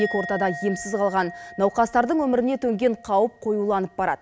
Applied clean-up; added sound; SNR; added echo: none; Musical instrument; 15 dB; none.